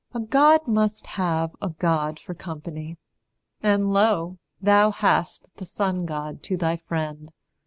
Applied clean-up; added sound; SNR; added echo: none; none; none; none.